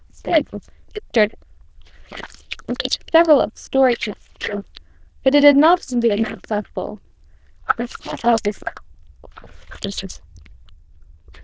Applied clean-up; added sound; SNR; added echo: neural diffusion model UNIVERSE++.